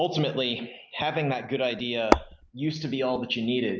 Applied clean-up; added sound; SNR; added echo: none; Tap / Hammer; -4 dB; none.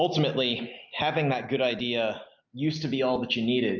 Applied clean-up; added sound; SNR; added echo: none; none; none; none.